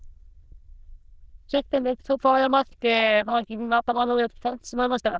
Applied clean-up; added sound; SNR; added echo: neural diffusion model UNIVERSE++.